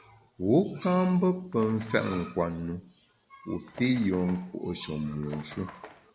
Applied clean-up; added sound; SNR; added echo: none; Bird; 19 dB; none.